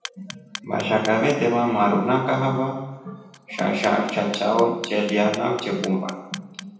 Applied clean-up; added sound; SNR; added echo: none; Clock; 18 dB; reverberation time 0.9 s.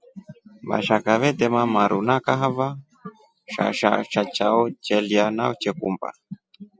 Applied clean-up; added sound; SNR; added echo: none; none; none; none.